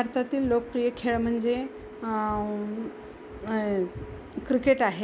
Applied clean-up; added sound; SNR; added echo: none; Telephone; 18 dB; none.